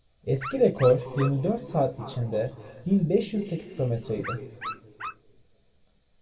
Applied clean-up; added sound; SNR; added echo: none; Dog; 12 dB; reverberation time 2.5 s.